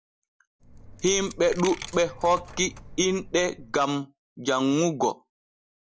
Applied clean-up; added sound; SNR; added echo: none; Coin (dropping); 15 dB; none.